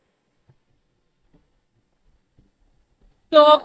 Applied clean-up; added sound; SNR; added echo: neural mask model DeepFilterNet 3.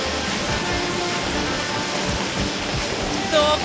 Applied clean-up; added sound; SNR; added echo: none; Guitar; 12 dB; none.